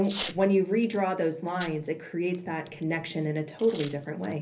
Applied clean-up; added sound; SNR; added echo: none; Packing tape, duct tape / Tearing; 14 dB; reverberation time 0.3 s.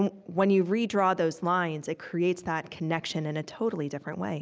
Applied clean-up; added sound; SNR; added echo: none; none; none; none.